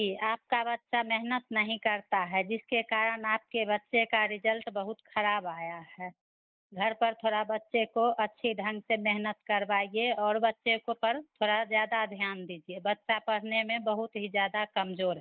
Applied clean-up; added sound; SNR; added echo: neural mask model Resemble Enhance denoiser.